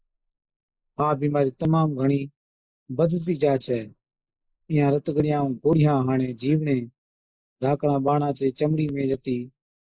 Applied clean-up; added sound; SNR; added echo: neural mask model Resemble Enhance denoiser.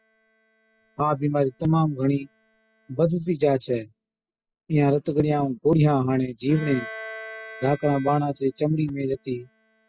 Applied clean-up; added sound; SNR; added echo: classical method spectral subtraction.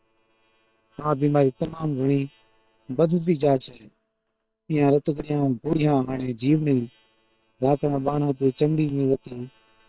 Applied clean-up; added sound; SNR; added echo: neural separator model SepFormer WHAM!.